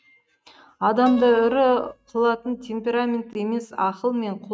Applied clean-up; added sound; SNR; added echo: neural mask model RNNoise.